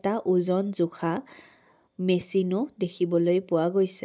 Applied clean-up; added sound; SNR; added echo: none; none; none; none.